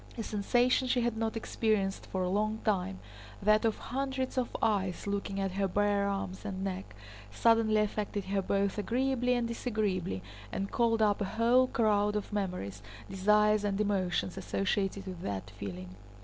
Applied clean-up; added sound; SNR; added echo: none; none; none; none.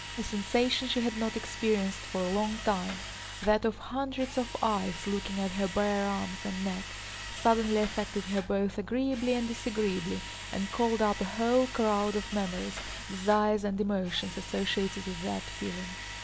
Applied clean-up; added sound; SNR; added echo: none; Drill; 11 dB; none.